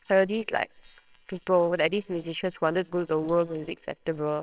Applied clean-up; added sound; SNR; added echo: neural separator model SepFormer WHAMR!.